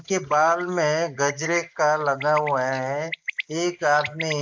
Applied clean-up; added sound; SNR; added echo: neural mask model Resemble Enhance denoiser.